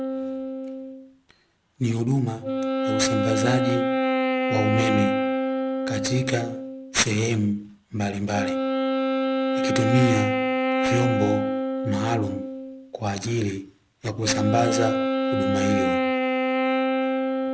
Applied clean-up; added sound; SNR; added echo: none; Wind instrument, woodwind instrument; -2 dB; none.